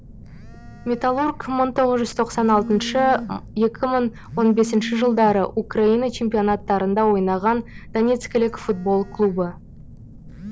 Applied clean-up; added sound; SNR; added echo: none; Telephone; 14 dB; none.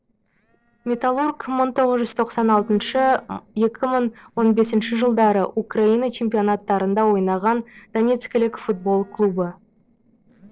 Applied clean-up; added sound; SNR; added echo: neural separator model SepFormer DNS4.